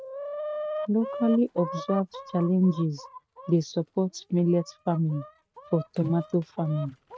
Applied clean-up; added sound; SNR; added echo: neural mask model RNNoise.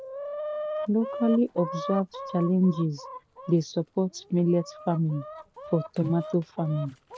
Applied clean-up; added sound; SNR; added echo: none; Chicken, rooster; 11 dB; none.